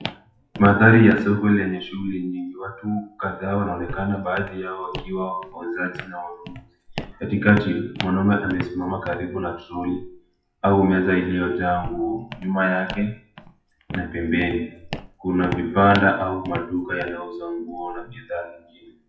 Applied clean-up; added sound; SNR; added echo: classical method WPE with log-MMSE.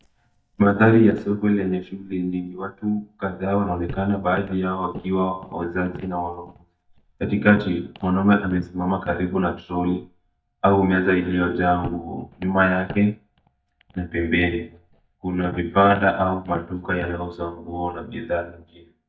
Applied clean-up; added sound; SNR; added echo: neural mask model DeepFilterNet 3.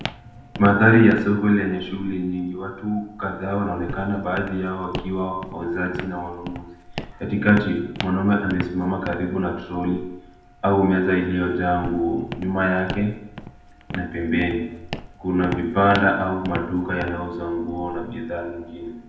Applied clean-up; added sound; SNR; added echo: none; Walk, footsteps; 14 dB; reverberation time 0.7 s.